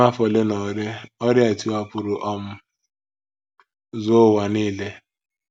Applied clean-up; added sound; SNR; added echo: none; none; none; none.